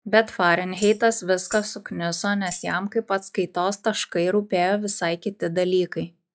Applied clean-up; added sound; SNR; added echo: classical method log-MMSE.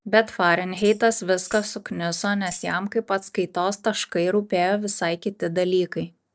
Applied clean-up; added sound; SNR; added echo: neural separator model SepFormer DNS4.